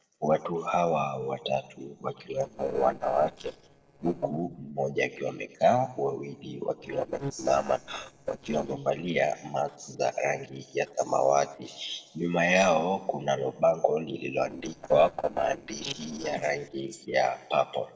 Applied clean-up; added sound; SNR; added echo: neural separator model SepFormer DNS4.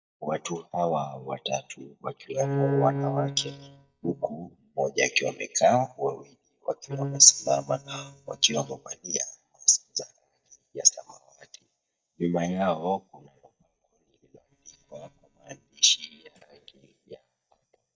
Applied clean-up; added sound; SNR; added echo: neural mask model DeepFilterNet 3.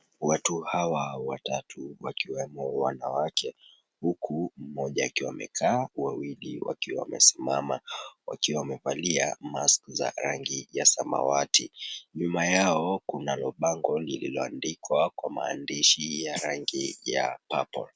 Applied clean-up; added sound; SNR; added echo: none; none; none; none.